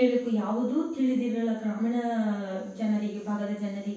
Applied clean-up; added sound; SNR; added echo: none; none; none; reverberation time 0.7 s.